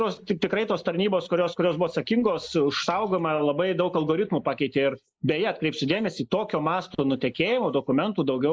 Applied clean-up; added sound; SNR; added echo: neural mask model Resemble Enhance denoiser.